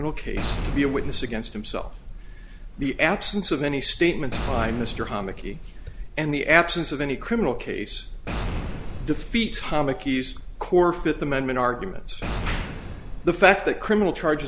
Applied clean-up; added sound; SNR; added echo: none; Boom; 11 dB; none.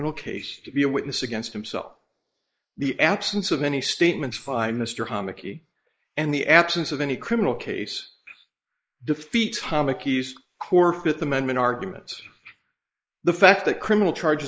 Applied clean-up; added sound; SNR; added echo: neural mask model Resemble Enhance denoiser.